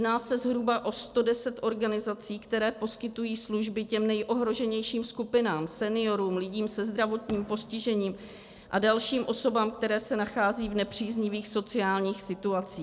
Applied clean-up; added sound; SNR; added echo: none; none; none; none.